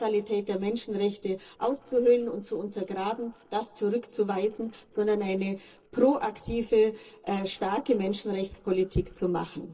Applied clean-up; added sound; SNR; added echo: neural separator model SepFormer DNS4.